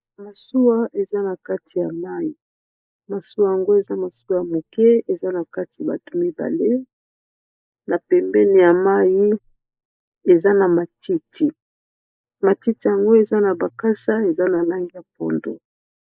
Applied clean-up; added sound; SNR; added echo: neural mask model Resemble Enhance denoiser.